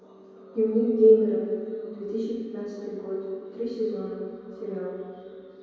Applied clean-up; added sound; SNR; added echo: none; none; none; reverberation time 2.2 s.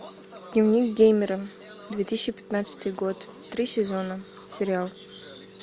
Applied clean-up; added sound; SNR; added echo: none; none; none; none.